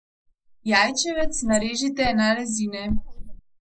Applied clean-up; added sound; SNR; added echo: neural mask model Resemble Enhance denoiser.